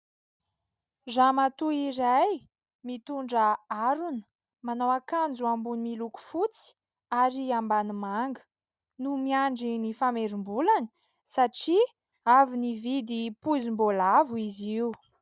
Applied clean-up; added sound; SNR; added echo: none; none; none; none.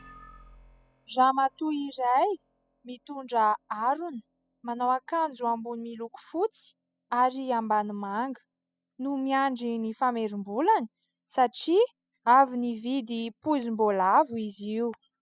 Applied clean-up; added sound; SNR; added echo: classical method spectral subtraction.